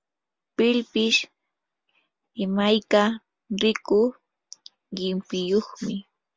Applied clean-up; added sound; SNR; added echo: none; none; none; none.